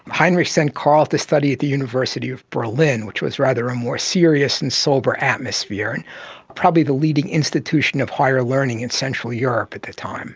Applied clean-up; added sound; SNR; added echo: none; none; none; none.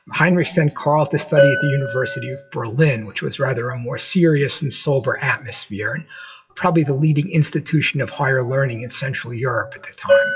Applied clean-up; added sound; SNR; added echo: classical method WPE with log-MMSE.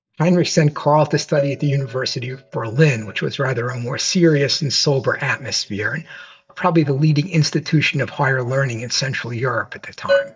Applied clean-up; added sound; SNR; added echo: neural mask model DeepFilterNet 3.